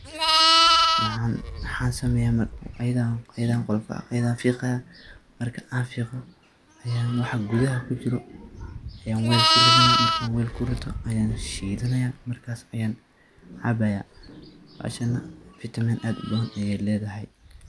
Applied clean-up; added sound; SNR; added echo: none; Livestock, farm animals, working animals; 0 dB; none.